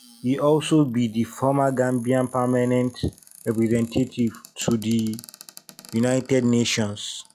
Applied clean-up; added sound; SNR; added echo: classical method log-MMSE.